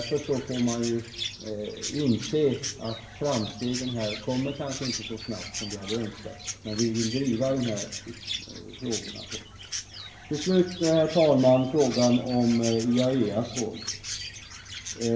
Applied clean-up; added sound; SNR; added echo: none; Chirp, tweet; 11 dB; reverberation time 0.8 s.